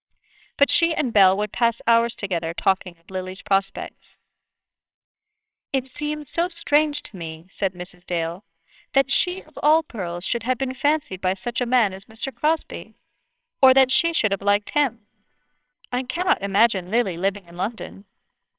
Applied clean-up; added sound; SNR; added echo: neural separator model SepFormer WHAMR!.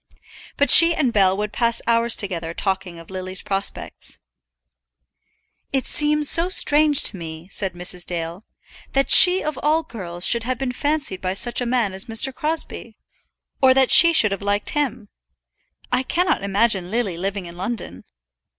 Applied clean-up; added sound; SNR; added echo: none; none; none; none.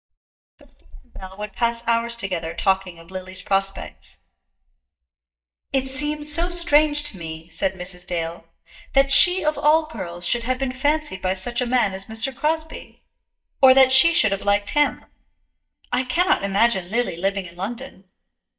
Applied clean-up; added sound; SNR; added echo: neural mask model DeepFilterNet 3.